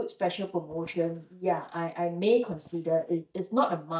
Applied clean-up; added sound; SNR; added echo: neural mask model DeepFilterNet 3.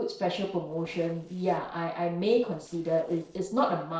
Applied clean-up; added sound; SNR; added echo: neural separator model SepFormer DNS4.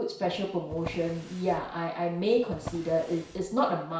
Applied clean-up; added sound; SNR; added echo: none; Drawer open or close; 16 dB; reverberation time 0.6 s.